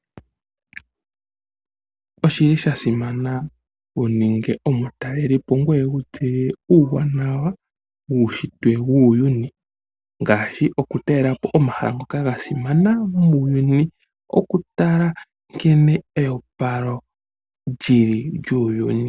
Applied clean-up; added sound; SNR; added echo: none; none; none; none.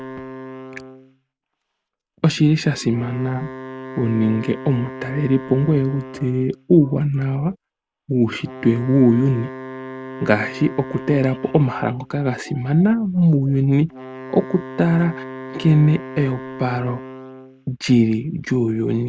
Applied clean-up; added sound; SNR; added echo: none; Wind instrument, woodwind instrument; 15 dB; none.